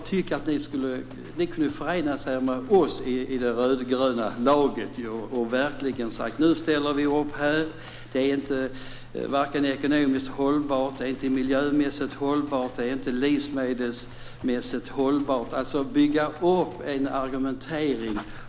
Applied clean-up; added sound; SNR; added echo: none; Writing + Livestock, farm animals, working animals; 15 dB; none.